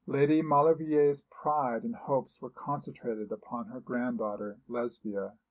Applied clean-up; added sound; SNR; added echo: none; none; none; none.